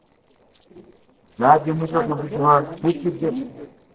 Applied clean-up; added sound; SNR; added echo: neural separator model SepFormer DNS4.